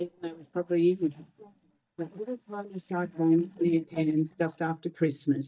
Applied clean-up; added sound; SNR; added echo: neural mask model DeepFilterNet 3.